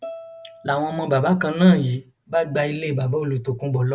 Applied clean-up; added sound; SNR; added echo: none; Bowed string instrument; 19 dB; none.